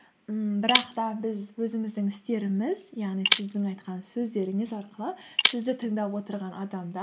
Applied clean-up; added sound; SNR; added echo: none; Shatter; 1 dB; none.